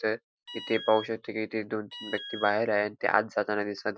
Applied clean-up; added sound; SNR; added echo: classical method Wiener filter.